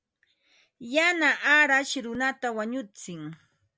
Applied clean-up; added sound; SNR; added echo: none; none; none; none.